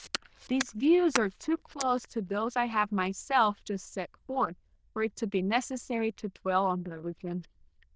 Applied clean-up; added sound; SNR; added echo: neural diffusion model UNIVERSE++.